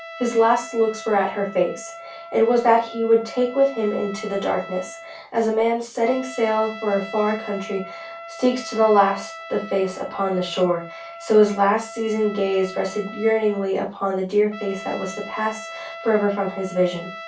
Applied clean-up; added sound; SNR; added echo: none; Trumpet; 15 dB; reverberation time 0.2 s.